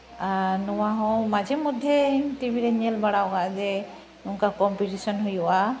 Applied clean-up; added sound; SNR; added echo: none; none; none; none.